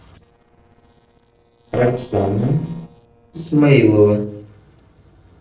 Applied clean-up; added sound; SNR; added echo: neural separator model SepFormer DNS4.